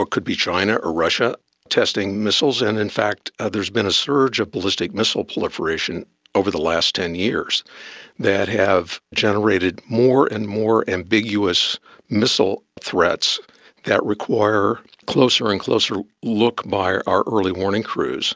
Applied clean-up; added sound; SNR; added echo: none; none; none; none.